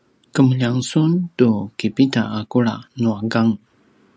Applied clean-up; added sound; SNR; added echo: none; none; none; none.